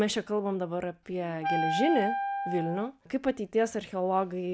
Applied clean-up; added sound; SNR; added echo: none; Wind instrument, woodwind instrument; 2 dB; none.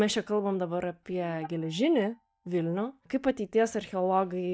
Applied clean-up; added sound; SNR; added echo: neural mask model DeepFilterNet 3.